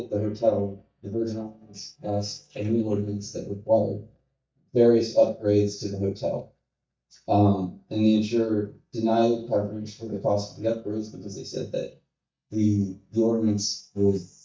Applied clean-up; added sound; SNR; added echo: neural mask model DeepFilterNet 3.